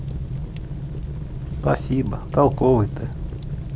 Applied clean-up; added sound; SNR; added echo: none; Fire; 5 dB; none.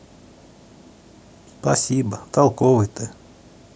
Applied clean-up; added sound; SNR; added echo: none; none; none; none.